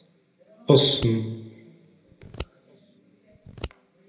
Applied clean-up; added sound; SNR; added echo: none; Scissors; 15 dB; reverberation time 0.8 s.